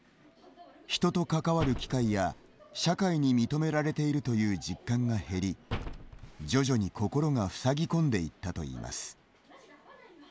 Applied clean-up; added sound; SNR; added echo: none; Slam; 10 dB; none.